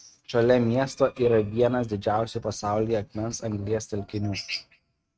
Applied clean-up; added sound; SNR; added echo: neural mask model RNNoise.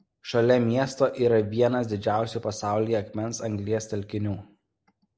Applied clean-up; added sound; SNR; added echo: none; none; none; none.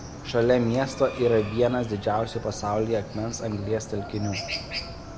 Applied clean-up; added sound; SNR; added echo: none; Chicken, rooster; 11 dB; none.